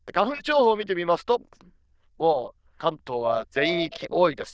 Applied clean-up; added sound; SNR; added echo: neural diffusion model UNIVERSE++.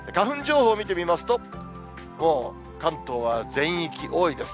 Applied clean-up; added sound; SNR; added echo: none; none; none; none.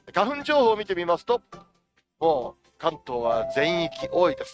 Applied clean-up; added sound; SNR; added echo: neural mask model RNNoise.